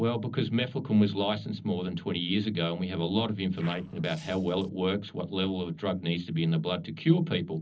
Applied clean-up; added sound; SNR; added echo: neural separator model SepFormer DNS4.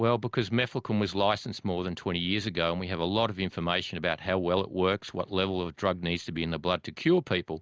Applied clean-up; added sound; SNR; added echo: none; none; none; none.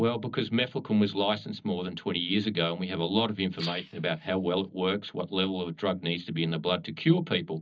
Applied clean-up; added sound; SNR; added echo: neural mask model DeepFilterNet 3.